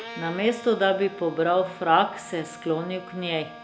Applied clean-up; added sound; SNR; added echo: none; Bowed string instrument; 17 dB; none.